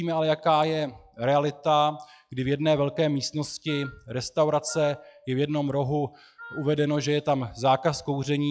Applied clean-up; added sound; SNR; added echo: classical method log-MMSE.